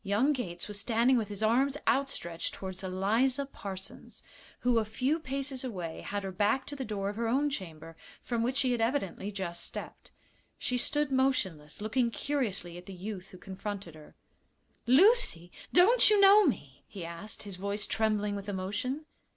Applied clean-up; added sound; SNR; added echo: none; none; none; none.